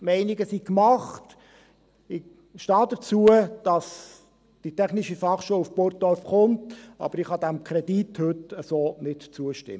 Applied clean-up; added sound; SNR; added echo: none; none; none; none.